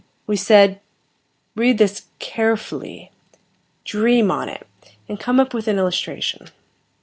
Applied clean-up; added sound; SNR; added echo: none; none; none; none.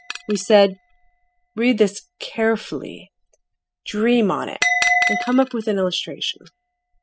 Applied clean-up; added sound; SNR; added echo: classical method spectral subtraction.